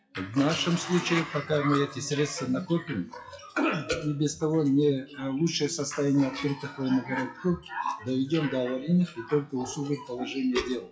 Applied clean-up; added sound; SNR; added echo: classical method WPE with log-MMSE.